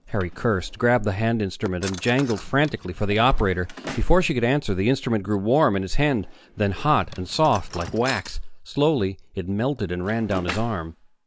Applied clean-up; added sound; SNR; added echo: none; Drawer open or close + Drawer open or close; 18 dB; none.